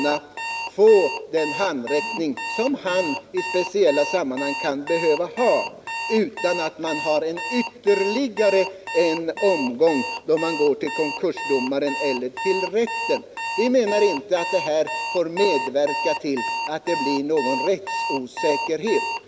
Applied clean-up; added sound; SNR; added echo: none; Alarm; 7 dB; none.